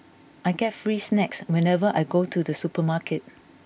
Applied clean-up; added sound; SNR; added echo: none; none; none; none.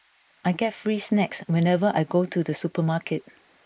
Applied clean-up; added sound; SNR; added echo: neural mask model Resemble Enhance denoiser.